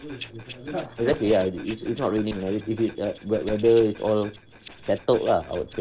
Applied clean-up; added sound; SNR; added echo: neural separator model SepFormer DNS4.